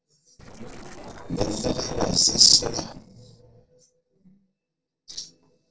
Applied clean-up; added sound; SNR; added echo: neural separator model SepFormer DNS4.